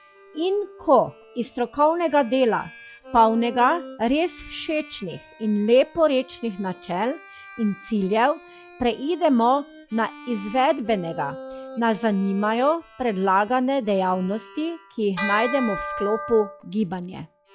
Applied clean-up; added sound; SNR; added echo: classical method log-MMSE.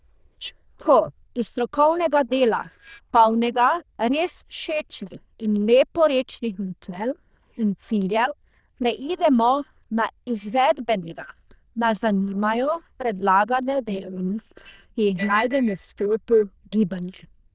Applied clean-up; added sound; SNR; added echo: neural diffusion model UNIVERSE++.